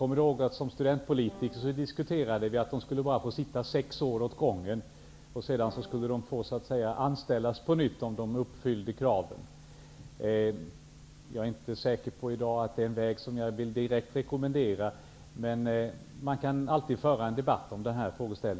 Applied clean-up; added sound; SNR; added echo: none; Wind instrument, woodwind instrument; 19 dB; none.